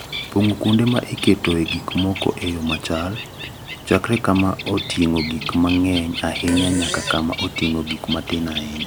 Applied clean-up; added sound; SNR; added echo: none; Bird + Fart; 8 dB; none.